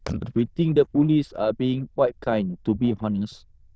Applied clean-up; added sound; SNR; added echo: neural diffusion model UNIVERSE++.